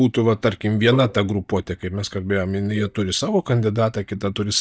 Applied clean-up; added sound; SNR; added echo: neural mask model DeepFilterNet 3.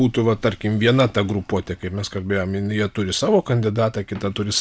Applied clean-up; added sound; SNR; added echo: none; none; none; none.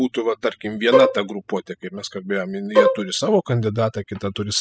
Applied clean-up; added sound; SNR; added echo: classical method spectral subtraction.